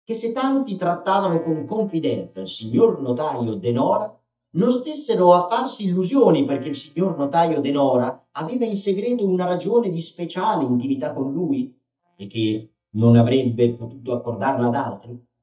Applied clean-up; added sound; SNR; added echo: neural mask model DeepFilterNet 3.